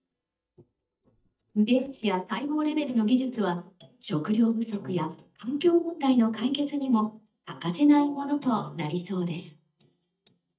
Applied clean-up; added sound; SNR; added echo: neural mask model DeepFilterNet 3.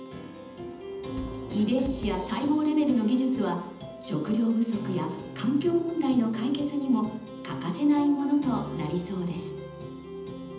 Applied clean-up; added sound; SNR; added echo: none; Bass drum / Drum kit; 17 dB; reverberation time 0.8 s.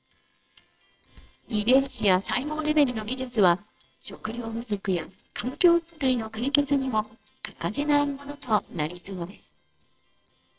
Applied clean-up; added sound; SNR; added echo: neural separator model SepFormer WHAMR!.